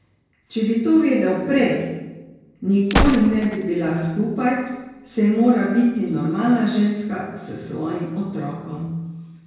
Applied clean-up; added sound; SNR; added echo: none; Gunshot, gunfire; 6 dB; reverberation time 1.0 s.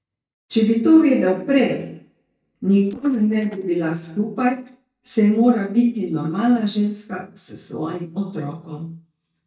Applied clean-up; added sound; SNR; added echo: neural mask model DeepFilterNet 3.